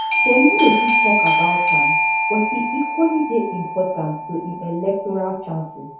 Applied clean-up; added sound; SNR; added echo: none; Doorbell; -1 dB; reverberation time 0.6 s.